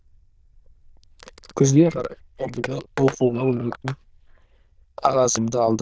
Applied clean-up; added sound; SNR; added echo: neural diffusion model UNIVERSE++.